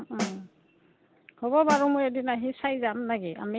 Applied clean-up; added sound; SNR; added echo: none; Snare drum; 10 dB; none.